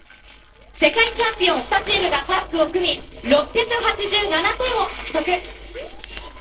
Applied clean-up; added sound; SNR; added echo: neural separator model SepFormer DNS4.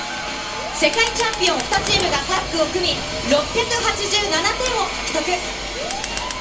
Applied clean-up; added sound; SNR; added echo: none; Fire; 12 dB; reverberation time 0.3 s.